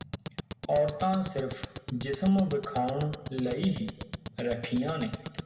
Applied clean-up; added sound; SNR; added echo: none; Tick-tock; -3 dB; reverberation time 1.2 s.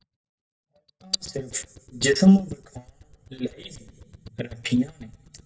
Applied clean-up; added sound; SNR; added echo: neural mask model DeepFilterNet 3.